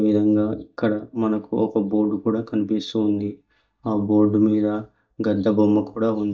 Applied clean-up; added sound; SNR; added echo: neural mask model DeepFilterNet 3.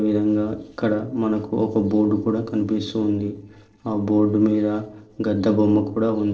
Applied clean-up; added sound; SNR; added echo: neural separator model SepFormer DNS4.